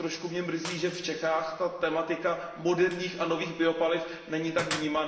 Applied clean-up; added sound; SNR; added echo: none; Gunshot, gunfire; 15 dB; reverberation time 1.3 s.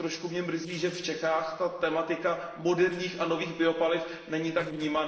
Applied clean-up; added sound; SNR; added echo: neural separator model SepFormer DNS4.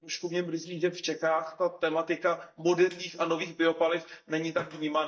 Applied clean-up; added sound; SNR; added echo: neural mask model DeepFilterNet 3.